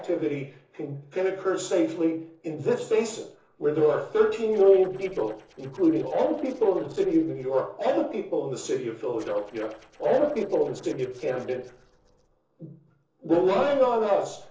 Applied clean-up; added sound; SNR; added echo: neural separator model SepFormer DNS4.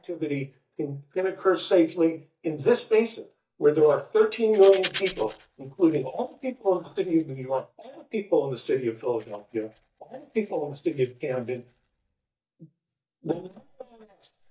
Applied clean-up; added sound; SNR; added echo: neural mask model DeepFilterNet 3.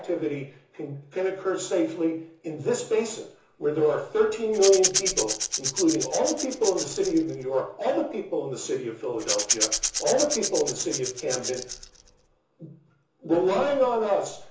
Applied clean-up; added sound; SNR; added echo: none; Rattle / Rattle (instrument); 3 dB; reverberation time 0.7 s.